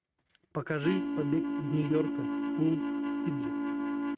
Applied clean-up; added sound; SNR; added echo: neural mask model RNNoise.